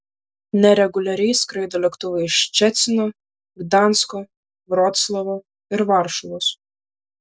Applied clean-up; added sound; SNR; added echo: none; none; none; none.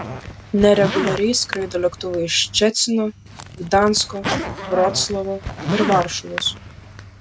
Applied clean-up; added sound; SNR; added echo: none; Zipper (clothing); 8 dB; none.